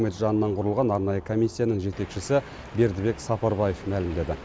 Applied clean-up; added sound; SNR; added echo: none; none; none; none.